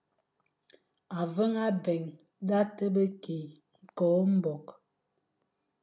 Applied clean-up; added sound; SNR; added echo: none; none; none; none.